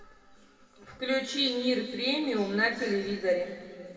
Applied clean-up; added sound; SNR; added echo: none; none; none; reverberation time 1.9 s.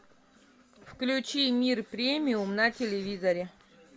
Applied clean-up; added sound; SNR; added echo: none; none; none; none.